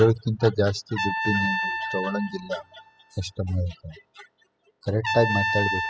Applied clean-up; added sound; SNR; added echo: classical method spectral subtraction.